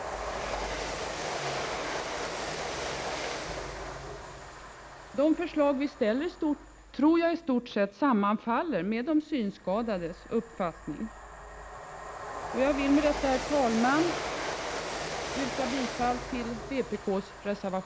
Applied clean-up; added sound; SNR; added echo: none; Train; 6 dB; none.